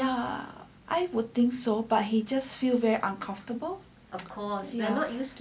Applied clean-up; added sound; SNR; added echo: none; none; none; none.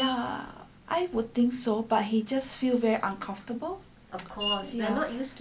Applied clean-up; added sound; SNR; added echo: none; Screech; 13 dB; none.